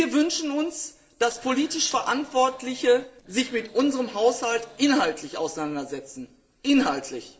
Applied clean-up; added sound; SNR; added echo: neural separator model SepFormer DNS4.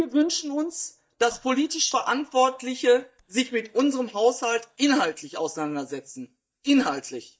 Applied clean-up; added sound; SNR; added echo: neural mask model DeepFilterNet 3.